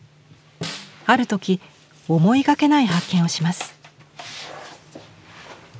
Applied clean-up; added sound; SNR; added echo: none; Snare drum; 15 dB; none.